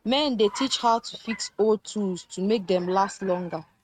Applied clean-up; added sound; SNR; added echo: neural mask model RNNoise.